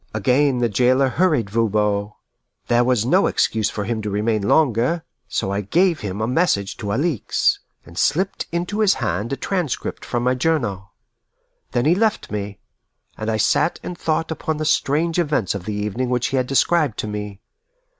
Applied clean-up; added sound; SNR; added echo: none; none; none; none.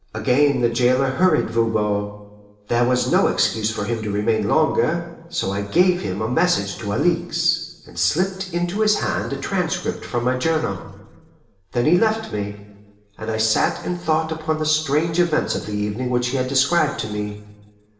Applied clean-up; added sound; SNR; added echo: none; none; none; reverberation time 1.1 s.